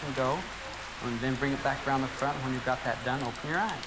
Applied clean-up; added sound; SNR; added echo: none; Rain; 8 dB; none.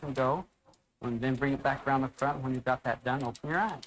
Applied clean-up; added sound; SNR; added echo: neural mask model RNNoise.